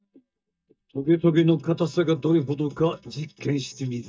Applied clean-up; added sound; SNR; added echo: neural mask model DeepFilterNet 3.